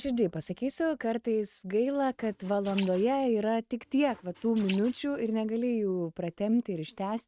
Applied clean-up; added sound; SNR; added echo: neural mask model RNNoise.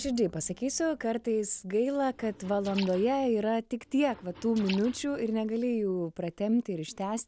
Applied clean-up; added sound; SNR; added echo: none; Liquid; 18 dB; none.